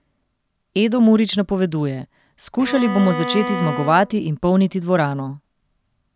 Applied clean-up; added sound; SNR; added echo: none; Bowed string instrument; 7 dB; none.